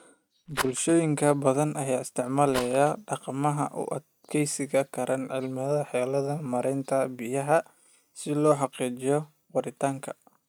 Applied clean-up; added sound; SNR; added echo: neural mask model RNNoise.